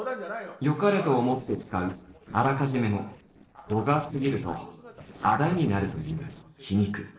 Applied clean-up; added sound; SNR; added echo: neural separator model SepFormer DNS4.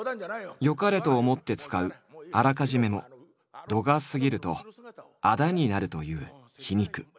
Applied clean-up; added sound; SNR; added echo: none; none; none; none.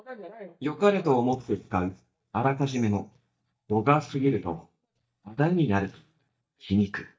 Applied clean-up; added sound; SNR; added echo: neural mask model DeepFilterNet 3.